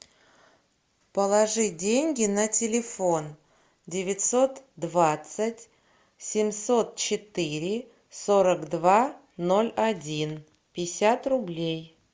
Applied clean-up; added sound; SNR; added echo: none; none; none; none.